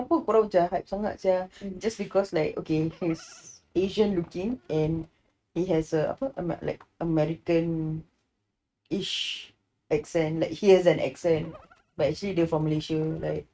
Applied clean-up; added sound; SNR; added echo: neural mask model RNNoise.